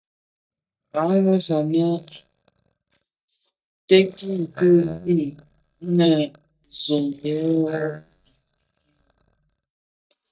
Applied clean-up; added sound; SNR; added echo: neural mask model DeepFilterNet 3.